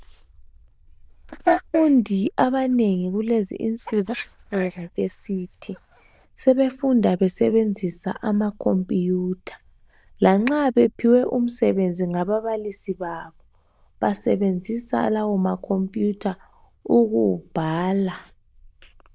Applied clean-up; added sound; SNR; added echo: neural diffusion model UNIVERSE++.